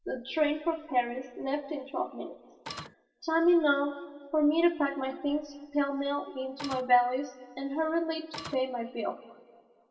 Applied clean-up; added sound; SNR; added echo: none; Printer; 10 dB; reverberation time 2.0 s.